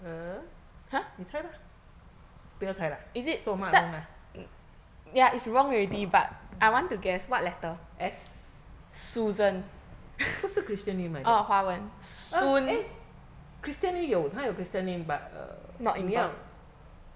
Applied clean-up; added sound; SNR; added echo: none; none; none; none.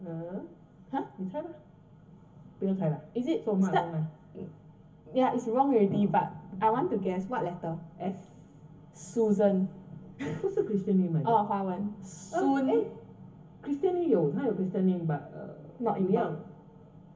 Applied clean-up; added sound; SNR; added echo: none; none; none; reverberation time 0.3 s.